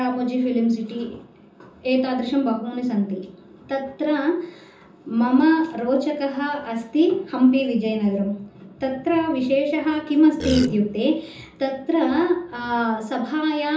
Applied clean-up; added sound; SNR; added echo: none; Burping, eructation; 4 dB; reverberation time 0.6 s.